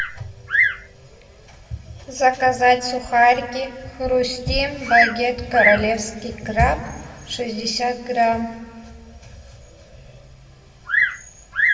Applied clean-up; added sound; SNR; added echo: none; Bird vocalization, bird call, bird song; 5 dB; reverberation time 1.5 s.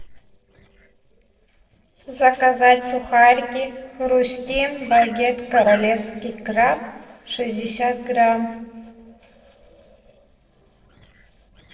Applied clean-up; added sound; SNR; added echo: neural separator model SepFormer DNS4.